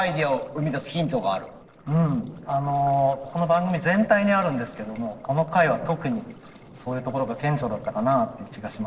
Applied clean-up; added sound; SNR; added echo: neural separator model SepFormer DNS4.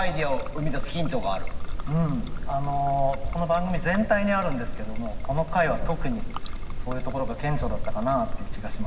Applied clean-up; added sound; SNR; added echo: none; Trickle, dribble; -1 dB; reverberation time 2.1 s.